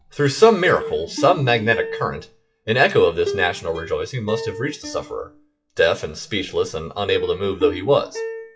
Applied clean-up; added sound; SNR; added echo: classical method WPE with log-MMSE.